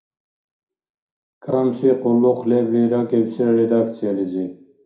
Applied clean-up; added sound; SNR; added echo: none; none; none; reverberation time 0.4 s.